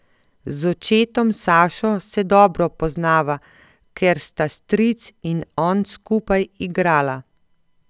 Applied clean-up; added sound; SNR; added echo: none; none; none; none.